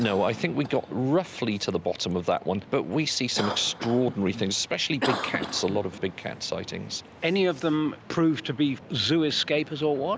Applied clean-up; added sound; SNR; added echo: none; Cough; 13 dB; none.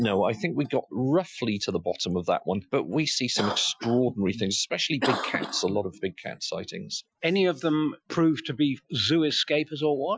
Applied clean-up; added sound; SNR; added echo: classical method Wiener filter.